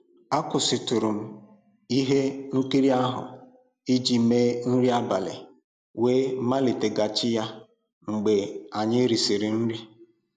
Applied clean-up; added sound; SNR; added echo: none; none; none; none.